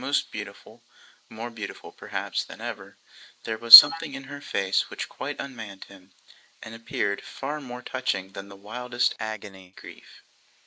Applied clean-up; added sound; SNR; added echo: neural mask model Resemble Enhance denoiser.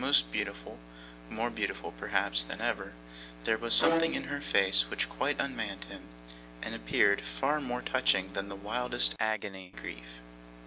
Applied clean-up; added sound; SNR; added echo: none; Bowed string instrument; 6 dB; none.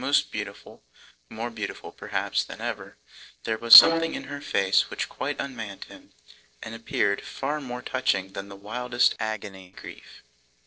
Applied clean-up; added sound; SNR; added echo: neural separator model SepFormer DNS4.